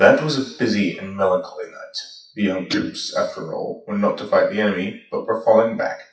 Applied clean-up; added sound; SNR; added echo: classical method WPE with log-MMSE.